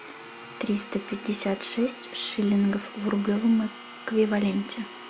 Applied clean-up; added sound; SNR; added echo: none; Domestic sounds, home sounds; 15 dB; none.